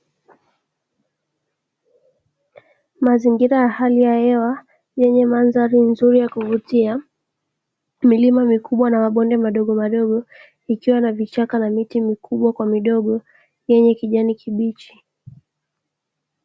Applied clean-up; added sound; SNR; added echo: none; none; none; none.